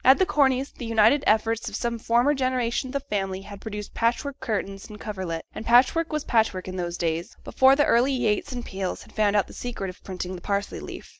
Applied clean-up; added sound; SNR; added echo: none; none; none; none.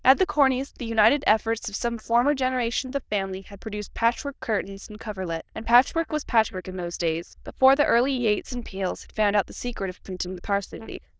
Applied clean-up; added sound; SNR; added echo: neural diffusion model UNIVERSE++.